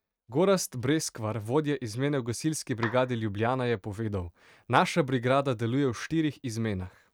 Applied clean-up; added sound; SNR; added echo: neural mask model RNNoise.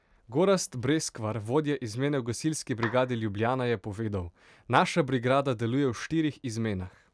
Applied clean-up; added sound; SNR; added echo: none; Clapping; 12 dB; none.